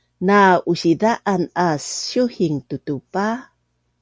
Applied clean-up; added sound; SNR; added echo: none; none; none; none.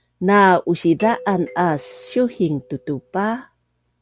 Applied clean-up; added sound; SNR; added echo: none; Doorbell; 19 dB; none.